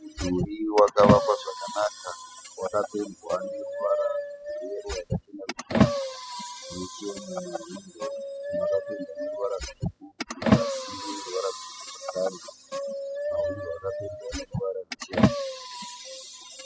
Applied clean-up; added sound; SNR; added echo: classical method spectral subtraction.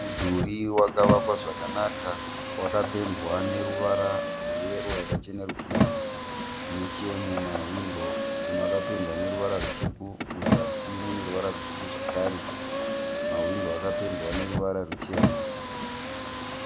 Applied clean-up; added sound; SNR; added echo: none; Car; -2 dB; none.